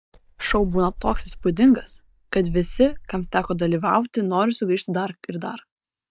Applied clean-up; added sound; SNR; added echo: neural mask model DeepFilterNet 3.